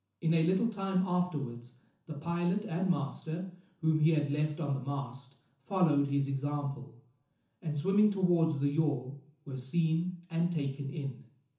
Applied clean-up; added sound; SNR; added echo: none; none; none; reverberation time 0.9 s.